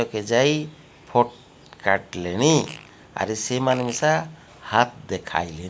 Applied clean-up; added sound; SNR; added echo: none; Fart; 18 dB; none.